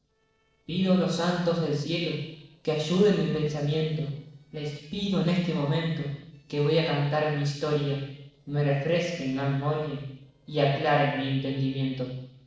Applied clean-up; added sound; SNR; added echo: neural separator model SepFormer DNS4.